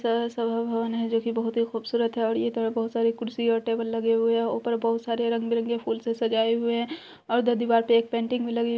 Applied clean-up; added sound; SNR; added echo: none; none; none; none.